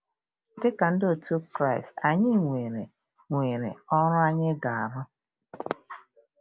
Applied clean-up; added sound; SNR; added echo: none; none; none; none.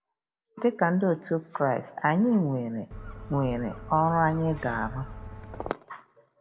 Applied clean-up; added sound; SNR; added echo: none; Gull, seagull; 13 dB; reverberation time 0.8 s.